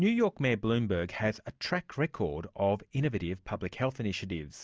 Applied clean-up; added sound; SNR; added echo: none; none; none; none.